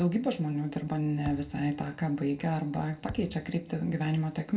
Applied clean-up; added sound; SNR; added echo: none; Thump, thud; 16 dB; reverberation time 0.2 s.